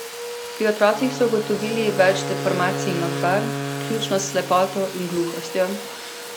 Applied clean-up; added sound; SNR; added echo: none; Domestic sounds, home sounds + Wind instrument, woodwind instrument; 6 dB; none.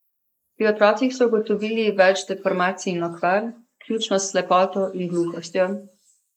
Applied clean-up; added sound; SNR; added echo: neural mask model Resemble Enhance denoiser.